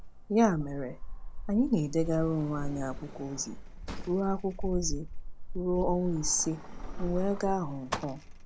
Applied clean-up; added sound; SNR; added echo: none; Sliding door; 5 dB; none.